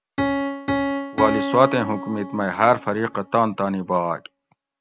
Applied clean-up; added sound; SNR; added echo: none; Piano; 5 dB; none.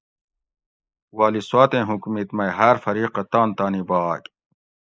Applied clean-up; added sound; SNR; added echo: neural mask model Resemble Enhance denoiser.